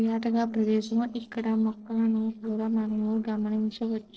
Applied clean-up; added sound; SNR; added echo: neural separator model SepFormer DNS4.